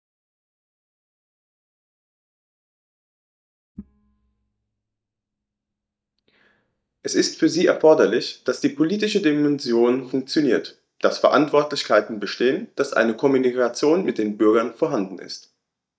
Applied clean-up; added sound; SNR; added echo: neural mask model DeepFilterNet 3.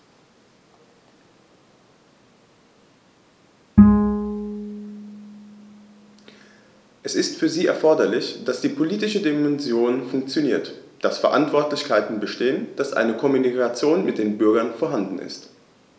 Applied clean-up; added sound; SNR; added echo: none; Bowed string instrument; -2 dB; none.